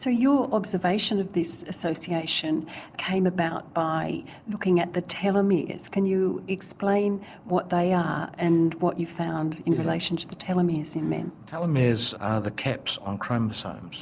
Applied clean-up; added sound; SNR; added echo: none; none; none; none.